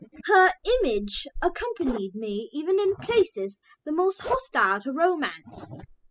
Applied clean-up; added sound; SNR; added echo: classical method spectral subtraction.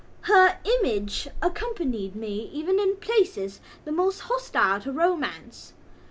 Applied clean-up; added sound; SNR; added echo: none; none; none; none.